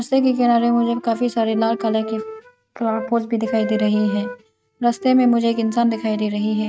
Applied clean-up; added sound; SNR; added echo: neural mask model RNNoise.